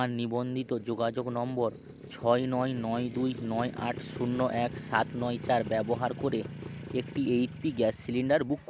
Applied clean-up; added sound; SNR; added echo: none; Motorcycle; 12 dB; none.